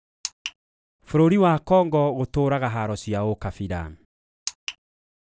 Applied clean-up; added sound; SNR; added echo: none; none; none; none.